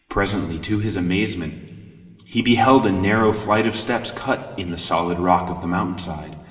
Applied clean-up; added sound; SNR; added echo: none; none; none; reverberation time 2.9 s.